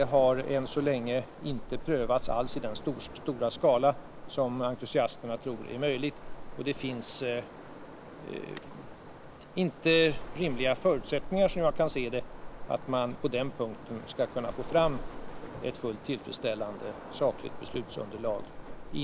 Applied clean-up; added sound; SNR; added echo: none; Waves, surf; 9 dB; none.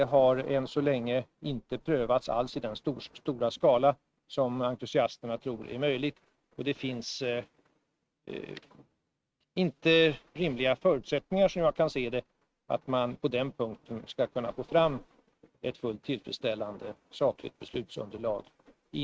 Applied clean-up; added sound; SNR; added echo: neural mask model RNNoise.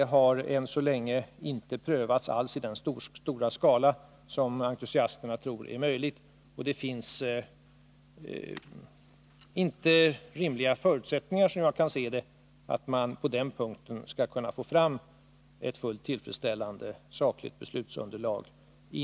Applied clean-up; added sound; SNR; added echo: none; none; none; none.